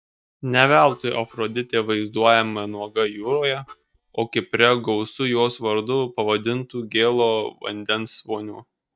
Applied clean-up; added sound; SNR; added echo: neural mask model DeepFilterNet 3.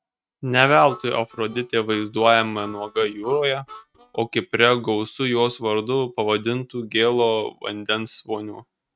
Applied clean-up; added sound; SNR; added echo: neural mask model RNNoise.